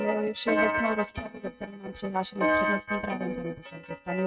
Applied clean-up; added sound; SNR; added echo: neural mask model RNNoise.